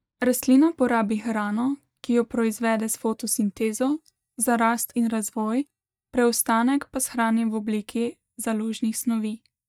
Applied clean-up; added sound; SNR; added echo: neural mask model DeepFilterNet 3.